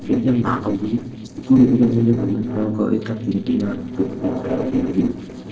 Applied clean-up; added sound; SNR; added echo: neural separator model SepFormer DNS4.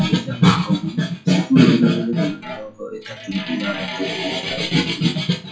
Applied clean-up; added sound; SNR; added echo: classical method WPE with log-MMSE.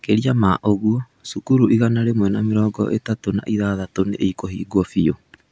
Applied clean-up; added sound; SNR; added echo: none; none; none; none.